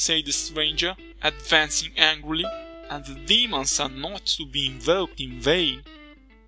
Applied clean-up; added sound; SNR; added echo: none; Bowed string instrument + Guitar; 19 dB; none.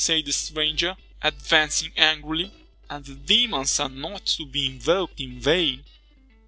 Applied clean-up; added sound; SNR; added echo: neural separator model SepFormer DNS4.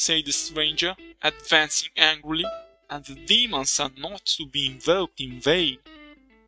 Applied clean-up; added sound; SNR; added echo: neural mask model RNNoise.